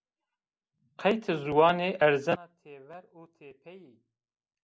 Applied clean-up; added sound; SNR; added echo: none; none; none; none.